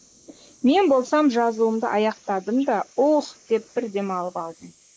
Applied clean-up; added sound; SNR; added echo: neural mask model Resemble Enhance denoiser.